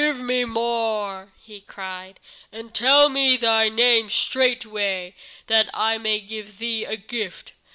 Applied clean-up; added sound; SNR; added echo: none; none; none; none.